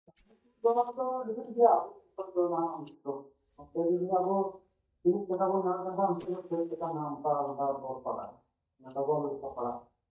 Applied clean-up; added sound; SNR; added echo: neural mask model DeepFilterNet 3.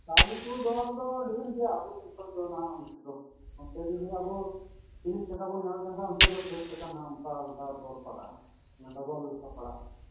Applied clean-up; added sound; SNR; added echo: none; Fire; -3 dB; reverberation time 0.9 s.